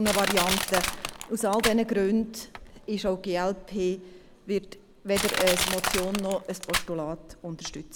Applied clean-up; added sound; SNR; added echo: none; Crushing; 4 dB; none.